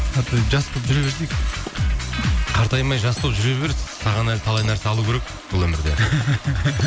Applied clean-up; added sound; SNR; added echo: none; Toilet flush + Cutlery, silverware; 17 dB; none.